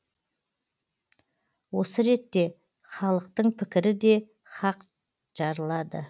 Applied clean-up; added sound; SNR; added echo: none; none; none; none.